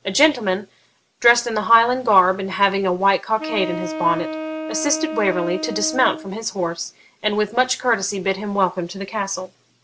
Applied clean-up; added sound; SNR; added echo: none; Wind instrument, woodwind instrument; 8 dB; none.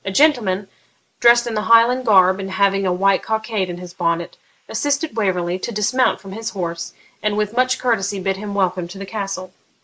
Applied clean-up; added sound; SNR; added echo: neural mask model Resemble Enhance denoiser.